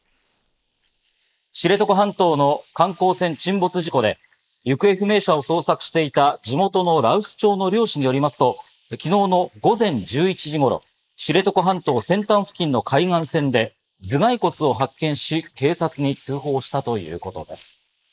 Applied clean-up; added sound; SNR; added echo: neural mask model Resemble Enhance denoiser.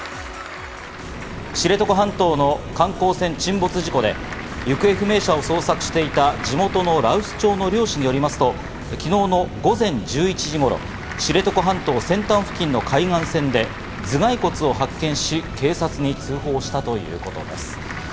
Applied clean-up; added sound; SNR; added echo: none; Applause / Crowd; 16 dB; none.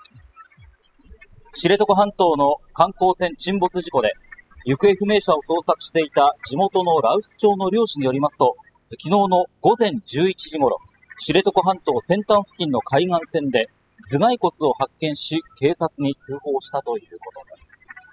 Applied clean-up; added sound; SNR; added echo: classical method spectral subtraction.